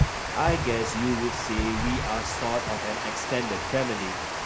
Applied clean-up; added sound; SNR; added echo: none; Water; 0 dB; none.